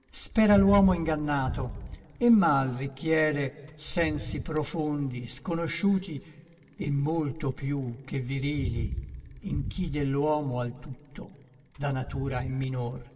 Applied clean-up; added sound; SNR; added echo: none; Bicycle; 11 dB; reverberation time 1.7 s.